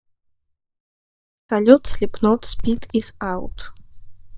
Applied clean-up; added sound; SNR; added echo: neural mask model DeepFilterNet 3.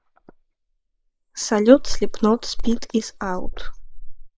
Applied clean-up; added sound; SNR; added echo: neural mask model Resemble Enhance denoiser.